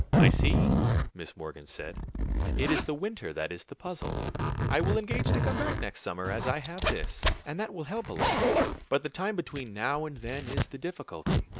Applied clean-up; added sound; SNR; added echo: none; Zipper (clothing); -5 dB; none.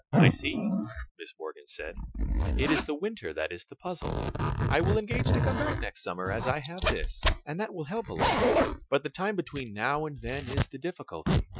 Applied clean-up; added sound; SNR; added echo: classical method Wiener filter.